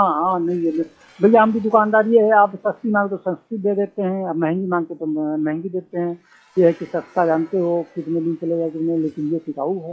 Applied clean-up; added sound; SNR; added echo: classical method log-MMSE.